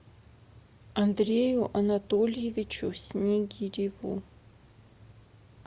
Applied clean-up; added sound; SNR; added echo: none; none; none; none.